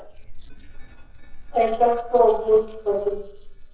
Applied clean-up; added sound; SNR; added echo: neural separator model SepFormer DNS4.